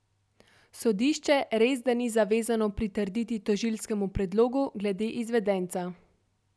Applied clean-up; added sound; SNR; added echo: none; none; none; none.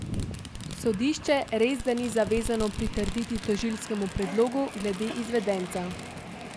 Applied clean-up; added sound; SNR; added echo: none; Train + Fireworks; 8 dB; none.